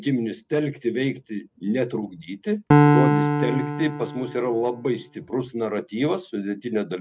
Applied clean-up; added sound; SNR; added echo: none; Piano; -4 dB; none.